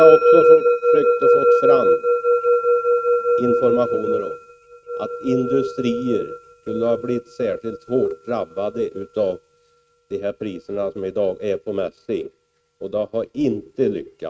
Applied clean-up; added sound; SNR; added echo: neural mask model RNNoise.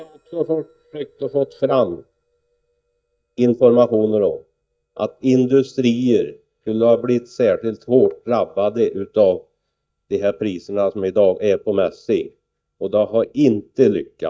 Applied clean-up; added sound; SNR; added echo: neural mask model DeepFilterNet 3.